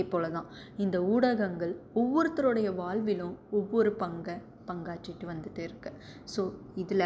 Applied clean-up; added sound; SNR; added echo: none; none; none; none.